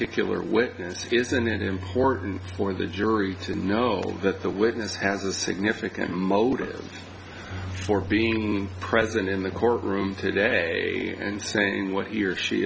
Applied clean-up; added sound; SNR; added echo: none; Bass guitar; 14 dB; none.